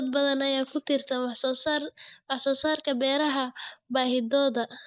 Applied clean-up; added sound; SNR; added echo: neural mask model Resemble Enhance denoiser.